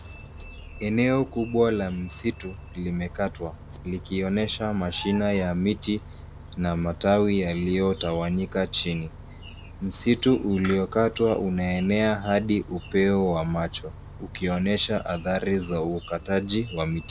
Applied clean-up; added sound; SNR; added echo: none; Bus; 16 dB; none.